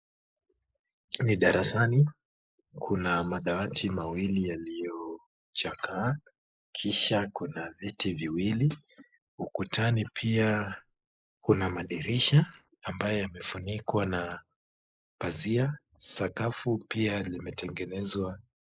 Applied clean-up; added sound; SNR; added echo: neural mask model Resemble Enhance denoiser.